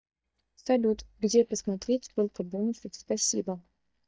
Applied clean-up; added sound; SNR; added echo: neural mask model DeepFilterNet 3.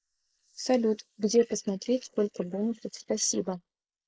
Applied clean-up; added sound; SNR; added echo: neural mask model Resemble Enhance denoiser.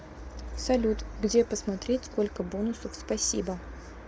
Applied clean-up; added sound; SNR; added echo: none; none; none; none.